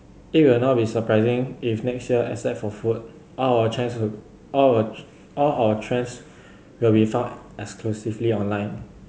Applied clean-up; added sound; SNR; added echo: none; none; none; none.